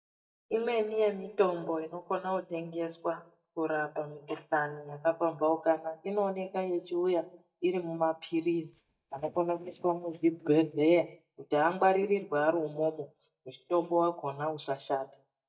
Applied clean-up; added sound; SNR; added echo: neural mask model DeepFilterNet 3.